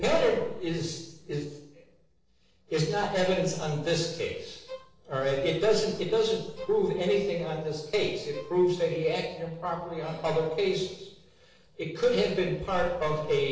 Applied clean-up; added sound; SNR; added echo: neural separator model SepFormer DNS4.